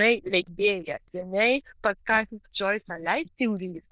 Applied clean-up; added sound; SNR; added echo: neural diffusion model UNIVERSE++.